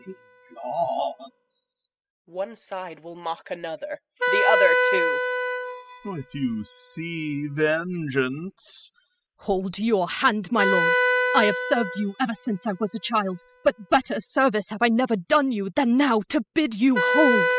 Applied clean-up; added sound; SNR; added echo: classical method spectral subtraction.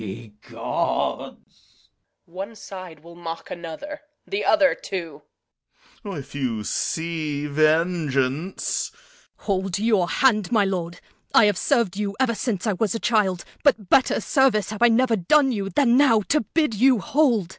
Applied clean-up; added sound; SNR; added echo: none; none; none; none.